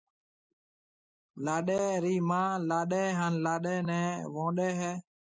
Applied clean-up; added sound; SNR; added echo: neural mask model Resemble Enhance denoiser.